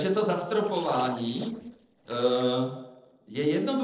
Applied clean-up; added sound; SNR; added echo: neural separator model SepFormer DNS4.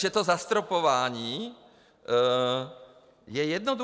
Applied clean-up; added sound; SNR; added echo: none; none; none; none.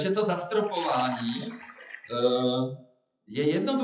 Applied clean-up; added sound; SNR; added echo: classical method WPE with log-MMSE.